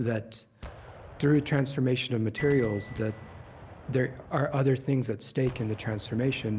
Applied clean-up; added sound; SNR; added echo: none; Gunshot, gunfire + Glockenspiel; 17 dB; none.